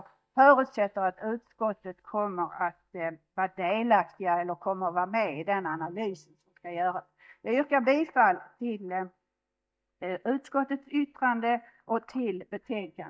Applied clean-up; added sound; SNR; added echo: neural mask model DeepFilterNet 3.